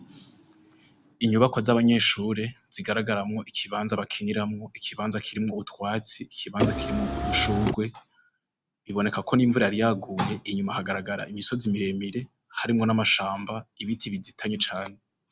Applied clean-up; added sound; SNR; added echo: none; Car; 1 dB; none.